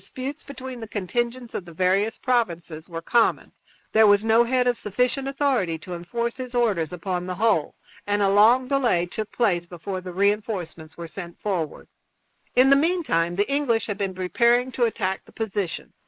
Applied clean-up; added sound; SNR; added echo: neural mask model Resemble Enhance denoiser.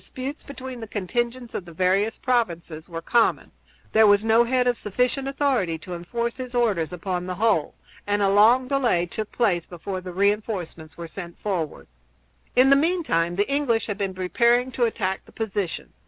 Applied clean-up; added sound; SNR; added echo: none; none; none; none.